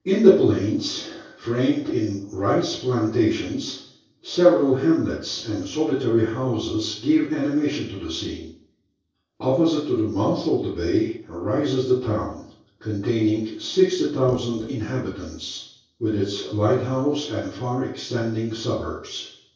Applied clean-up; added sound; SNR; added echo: neural separator model SepFormer DNS4.